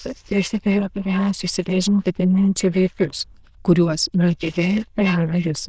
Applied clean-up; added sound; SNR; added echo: neural diffusion model UNIVERSE++.